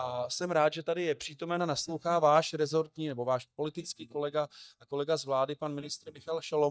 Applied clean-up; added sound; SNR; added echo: neural mask model DeepFilterNet 3.